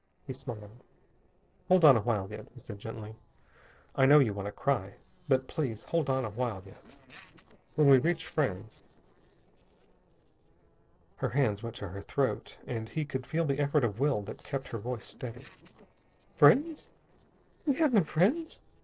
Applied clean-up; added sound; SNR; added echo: neural separator model SepFormer DNS4.